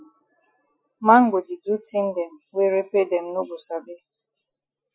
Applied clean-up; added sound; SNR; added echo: classical method Wiener filter.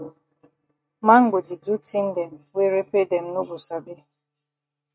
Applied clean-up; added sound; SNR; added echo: neural mask model RNNoise.